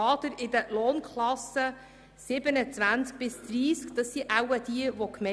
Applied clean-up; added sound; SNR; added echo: none; none; none; none.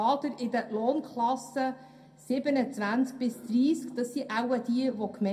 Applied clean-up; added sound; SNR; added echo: none; none; none; reverberation time 0.2 s.